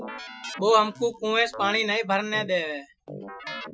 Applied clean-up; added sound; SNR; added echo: classical method Wiener filter.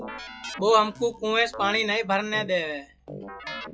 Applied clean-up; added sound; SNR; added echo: classical method log-MMSE.